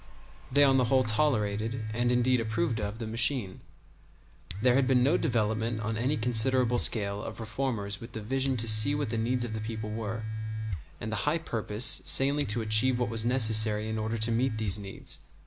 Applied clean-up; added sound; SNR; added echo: none; Domestic sounds, home sounds; 4 dB; none.